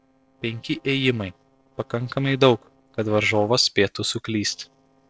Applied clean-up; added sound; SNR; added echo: neural separator model SepFormer DNS4.